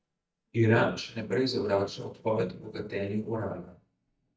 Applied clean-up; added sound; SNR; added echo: neural mask model DeepFilterNet 3.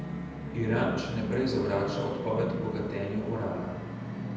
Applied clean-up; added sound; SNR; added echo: none; Musical instrument; 5 dB; reverberation time 1.1 s.